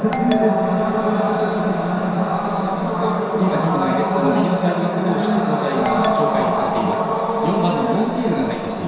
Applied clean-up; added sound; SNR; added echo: none; Doorbell; 10 dB; reverberation time 0.7 s.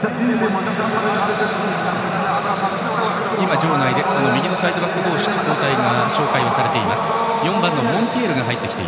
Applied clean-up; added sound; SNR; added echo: none; none; none; none.